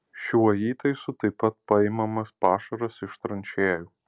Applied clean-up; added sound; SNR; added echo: none; none; none; none.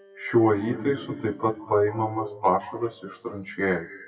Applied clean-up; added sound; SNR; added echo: classical method WPE with log-MMSE.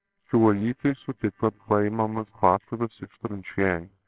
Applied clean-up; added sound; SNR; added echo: neural separator model SepFormer WHAMR!.